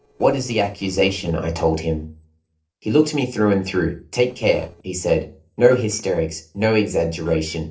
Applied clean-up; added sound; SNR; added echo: neural separator model SepFormer DNS4.